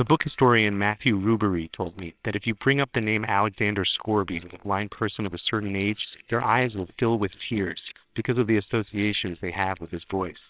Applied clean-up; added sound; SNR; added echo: neural separator model SepFormer WHAMR!.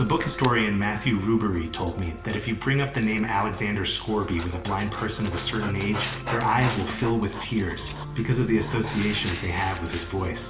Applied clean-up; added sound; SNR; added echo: none; Dog; 12 dB; reverberation time 0.8 s.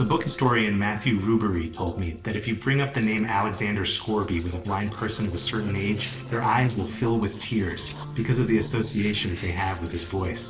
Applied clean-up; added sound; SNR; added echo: neural separator model SepFormer DNS4.